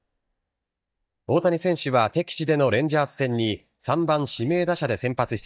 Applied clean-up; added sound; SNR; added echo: neural mask model DeepFilterNet 3.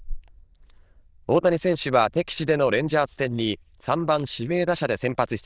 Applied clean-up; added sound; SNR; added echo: neural diffusion model UNIVERSE++.